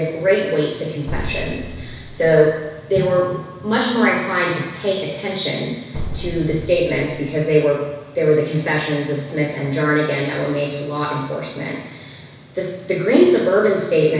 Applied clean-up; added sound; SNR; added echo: none; Drum; 12 dB; reverberation time 1.1 s.